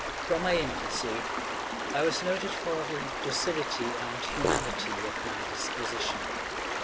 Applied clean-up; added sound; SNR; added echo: none; Stream + Fart; -1 dB; none.